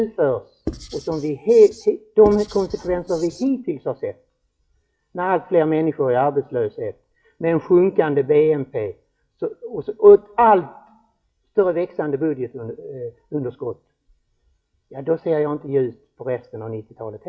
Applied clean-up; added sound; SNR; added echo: classical method WPE with log-MMSE.